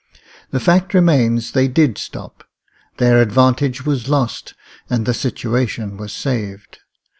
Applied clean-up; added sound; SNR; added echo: none; none; none; none.